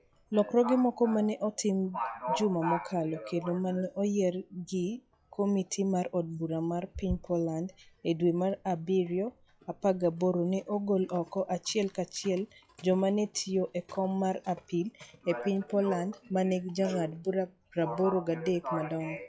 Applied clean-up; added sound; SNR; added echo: classical method log-MMSE.